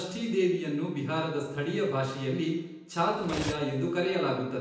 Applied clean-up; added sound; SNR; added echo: none; Cutlery, silverware; 10 dB; reverberation time 0.9 s.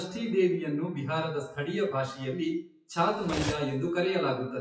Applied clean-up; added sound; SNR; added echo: classical method WPE with log-MMSE.